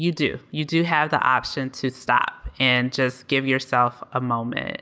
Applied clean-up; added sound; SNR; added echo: none; none; none; none.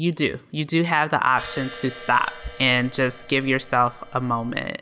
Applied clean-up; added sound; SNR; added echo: none; Crash cymbal; 16 dB; none.